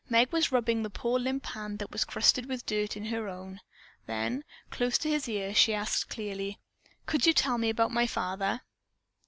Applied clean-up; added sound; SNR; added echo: none; none; none; none.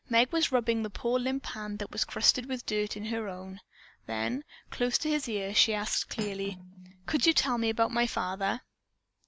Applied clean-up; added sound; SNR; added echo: none; Cutlery, silverware; 16 dB; none.